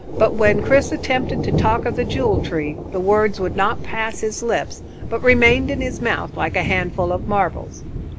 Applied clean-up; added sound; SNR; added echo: none; Thunder; 6 dB; none.